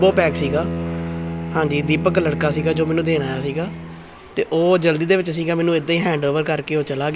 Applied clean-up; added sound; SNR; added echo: none; Bowed string instrument; 9 dB; none.